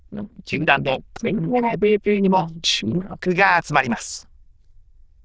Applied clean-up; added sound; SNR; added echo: neural diffusion model UNIVERSE++.